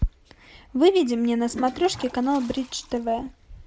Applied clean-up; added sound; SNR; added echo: none; Toilet flush; 20 dB; none.